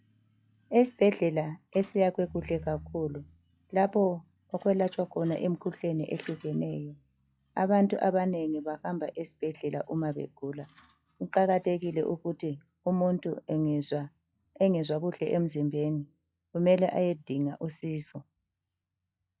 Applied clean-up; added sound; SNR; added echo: classical method log-MMSE.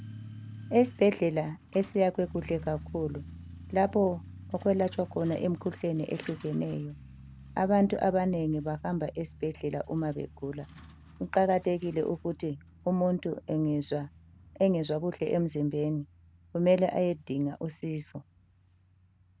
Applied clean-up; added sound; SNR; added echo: none; Truck; 18 dB; none.